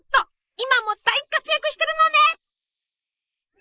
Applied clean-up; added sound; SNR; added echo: neural mask model Resemble Enhance denoiser.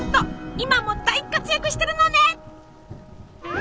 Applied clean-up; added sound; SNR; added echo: none; Thunder / Rain; 12 dB; none.